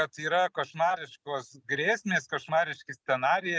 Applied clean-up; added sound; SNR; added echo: none; none; none; none.